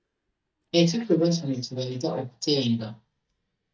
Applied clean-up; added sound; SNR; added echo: neural mask model DeepFilterNet 3.